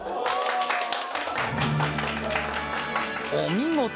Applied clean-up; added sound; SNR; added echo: none; none; none; none.